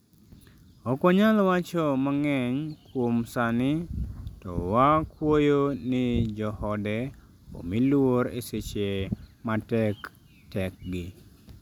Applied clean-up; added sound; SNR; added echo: none; none; none; none.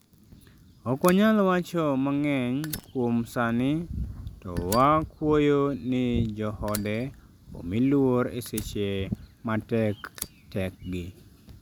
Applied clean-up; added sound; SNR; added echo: none; Fire; 20 dB; none.